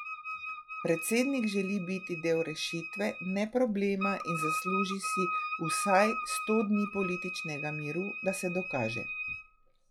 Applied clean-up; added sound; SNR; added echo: classical method log-MMSE.